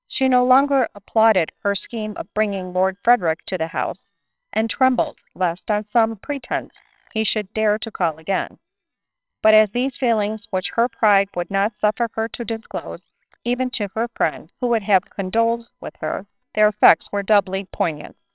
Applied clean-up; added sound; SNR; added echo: neural separator model SepFormer WHAMR!.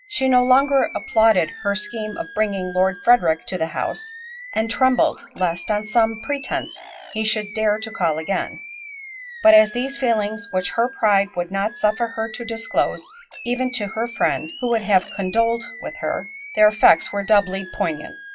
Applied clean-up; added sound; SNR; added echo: classical method WPE with log-MMSE.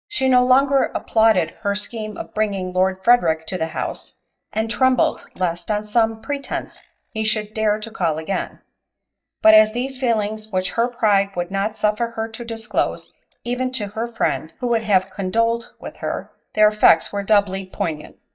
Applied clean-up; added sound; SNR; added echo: neural mask model DeepFilterNet 3.